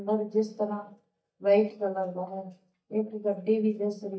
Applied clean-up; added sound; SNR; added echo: neural mask model DeepFilterNet 3.